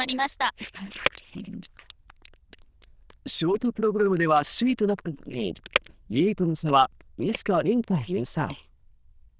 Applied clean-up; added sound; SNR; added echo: neural diffusion model UNIVERSE++.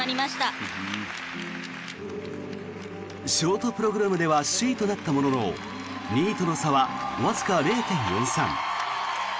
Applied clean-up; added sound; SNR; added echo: none; none; none; none.